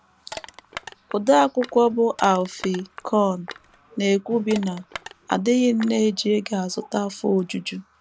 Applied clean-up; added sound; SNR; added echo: none; Crushing; 17 dB; none.